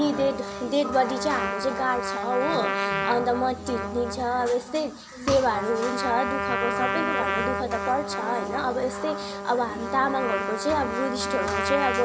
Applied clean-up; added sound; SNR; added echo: none; Trumpet; 3 dB; none.